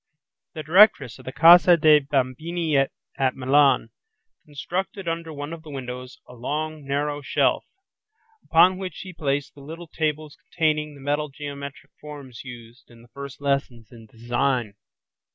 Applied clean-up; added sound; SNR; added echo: none; none; none; none.